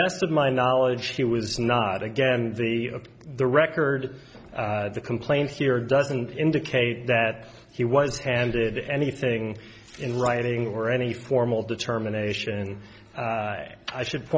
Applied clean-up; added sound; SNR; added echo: none; none; none; none.